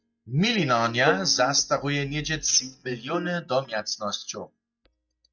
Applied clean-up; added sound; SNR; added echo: neural mask model DeepFilterNet 3.